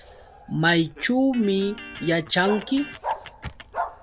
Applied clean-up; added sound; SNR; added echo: none; Bark + Electric guitar; 11 dB; none.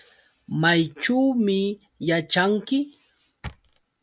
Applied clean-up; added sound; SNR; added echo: none; none; none; none.